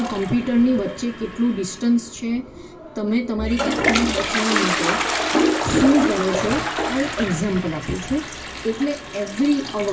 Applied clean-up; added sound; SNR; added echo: none; Toilet flush; 3 dB; reverberation time 0.2 s.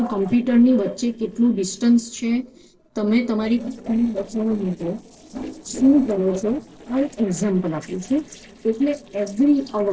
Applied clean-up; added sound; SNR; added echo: neural separator model SepFormer DNS4.